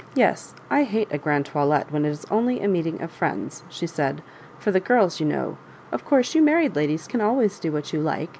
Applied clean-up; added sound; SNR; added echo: none; none; none; none.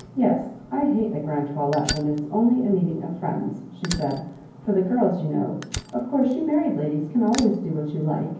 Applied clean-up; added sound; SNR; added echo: none; Fire; 15 dB; reverberation time 0.9 s.